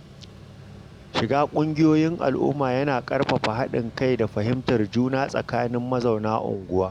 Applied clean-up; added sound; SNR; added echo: none; Mechanical fan; 19 dB; none.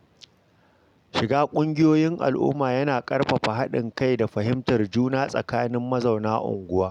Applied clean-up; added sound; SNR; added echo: none; none; none; none.